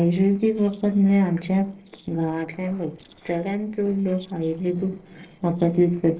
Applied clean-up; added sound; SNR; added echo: neural separator model SepFormer DNS4.